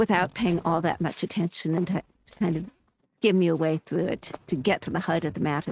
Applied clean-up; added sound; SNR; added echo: neural mask model RNNoise.